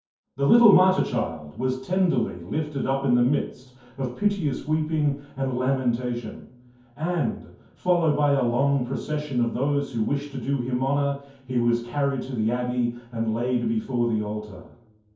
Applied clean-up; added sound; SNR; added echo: none; none; none; reverberation time 0.6 s.